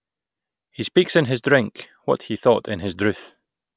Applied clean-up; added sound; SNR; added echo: none; none; none; none.